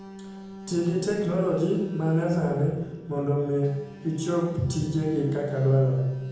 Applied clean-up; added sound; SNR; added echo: none; Alarm; 17 dB; reverberation time 0.9 s.